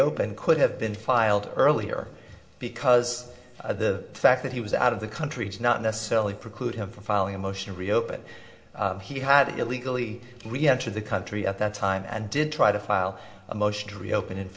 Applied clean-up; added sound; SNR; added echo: none; none; none; reverberation time 0.4 s.